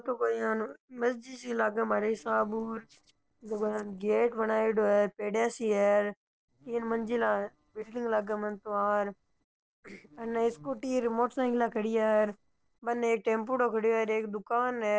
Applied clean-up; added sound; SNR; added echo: neural separator model SepFormer DNS4.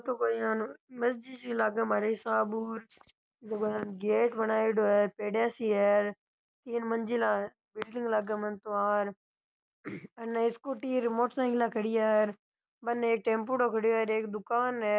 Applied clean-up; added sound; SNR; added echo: none; none; none; none.